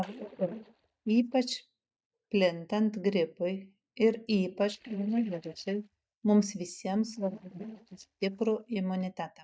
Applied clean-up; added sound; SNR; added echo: neural mask model DeepFilterNet 3.